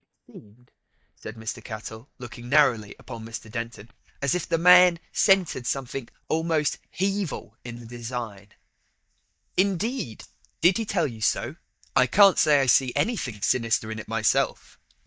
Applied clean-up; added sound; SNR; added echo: neural mask model DeepFilterNet 3.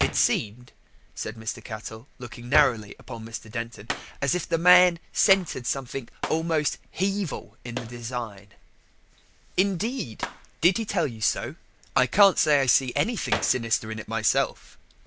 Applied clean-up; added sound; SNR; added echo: none; Hands; 12 dB; none.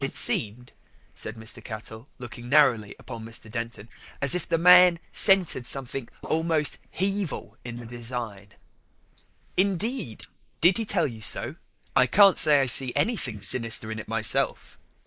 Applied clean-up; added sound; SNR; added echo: neural mask model Resemble Enhance denoiser.